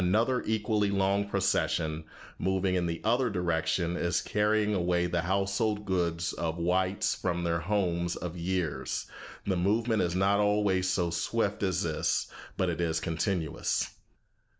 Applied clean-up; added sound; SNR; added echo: none; none; none; none.